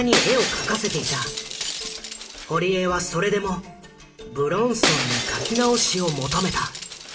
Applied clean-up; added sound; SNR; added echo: none; Shatter; 3 dB; reverberation time 0.8 s.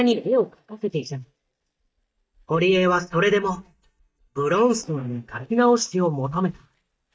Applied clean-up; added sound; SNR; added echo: neural mask model DeepFilterNet 3.